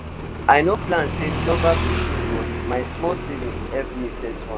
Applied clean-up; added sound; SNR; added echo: none; Motorcycle; 2 dB; none.